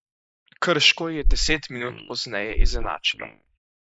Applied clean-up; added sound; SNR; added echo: neural mask model Resemble Enhance denoiser.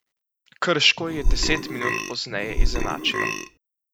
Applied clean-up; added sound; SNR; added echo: none; Burping, eructation; -4 dB; none.